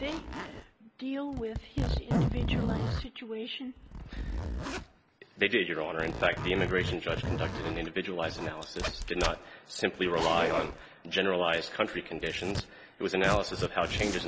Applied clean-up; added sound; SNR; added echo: none; Zipper (clothing); 3 dB; none.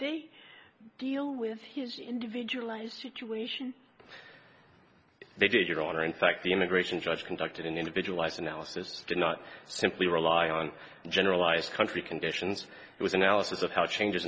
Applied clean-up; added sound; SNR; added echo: none; none; none; none.